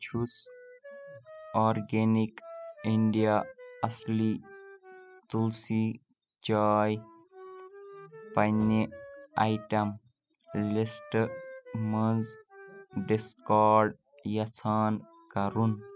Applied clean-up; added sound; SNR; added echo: classical method spectral subtraction.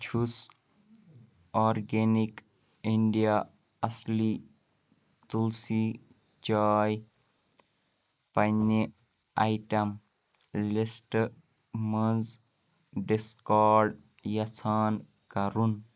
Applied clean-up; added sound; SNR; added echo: neural mask model Resemble Enhance denoiser.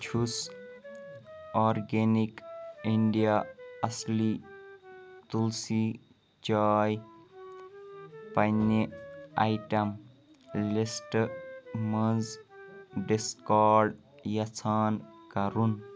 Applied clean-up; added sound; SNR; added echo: none; Wind instrument, woodwind instrument; 18 dB; none.